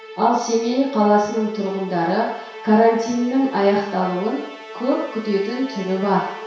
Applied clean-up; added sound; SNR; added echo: none; Musical instrument; 16 dB; reverberation time 0.7 s.